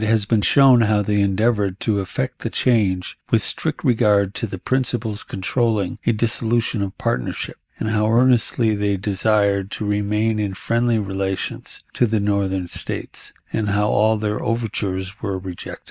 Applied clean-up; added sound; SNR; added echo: neural mask model DeepFilterNet 3.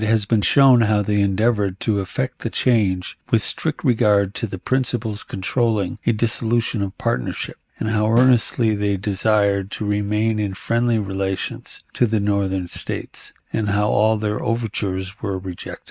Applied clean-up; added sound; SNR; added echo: neural mask model RNNoise.